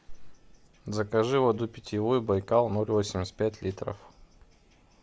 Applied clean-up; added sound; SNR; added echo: none; none; none; none.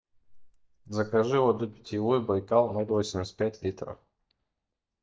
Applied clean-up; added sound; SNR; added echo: neural mask model DeepFilterNet 3.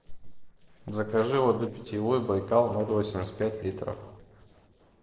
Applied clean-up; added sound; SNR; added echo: neural separator model SepFormer DNS4.